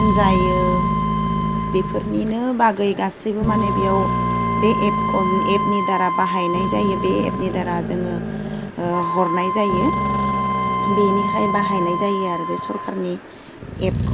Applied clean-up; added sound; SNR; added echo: none; Wind instrument, woodwind instrument + Growling; -1 dB; none.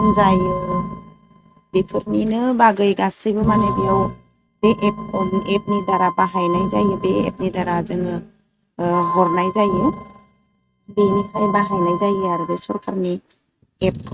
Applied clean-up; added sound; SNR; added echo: neural mask model RNNoise.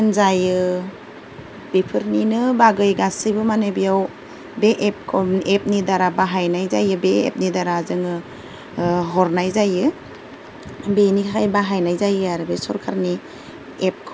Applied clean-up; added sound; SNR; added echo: none; none; none; none.